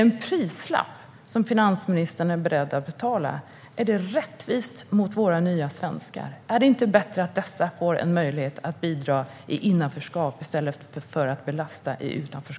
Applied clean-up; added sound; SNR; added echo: none; none; none; none.